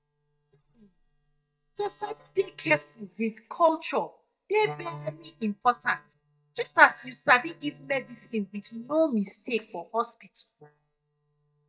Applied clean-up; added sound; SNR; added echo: neural mask model DeepFilterNet 3.